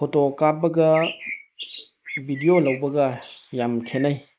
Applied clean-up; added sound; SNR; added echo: neural mask model Resemble Enhance denoiser.